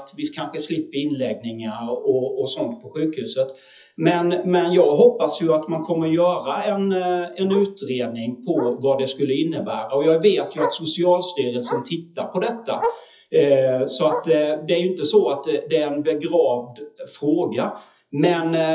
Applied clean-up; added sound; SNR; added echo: classical method WPE with log-MMSE.